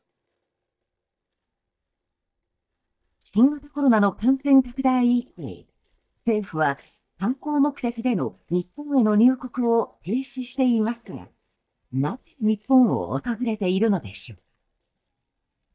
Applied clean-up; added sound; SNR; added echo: neural mask model DeepFilterNet 3.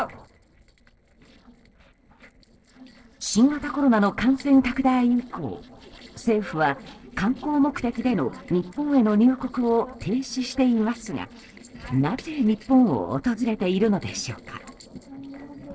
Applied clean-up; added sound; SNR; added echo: neural separator model SepFormer DNS4.